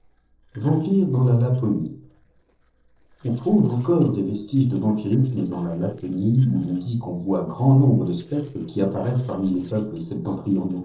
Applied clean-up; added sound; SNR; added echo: neural separator model SepFormer DNS4.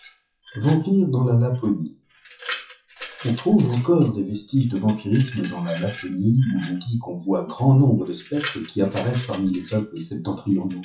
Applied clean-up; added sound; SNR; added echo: classical method WPE with log-MMSE.